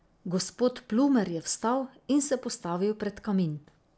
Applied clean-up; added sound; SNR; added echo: none; none; none; none.